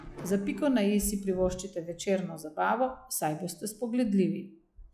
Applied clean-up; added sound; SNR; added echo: classical method log-MMSE.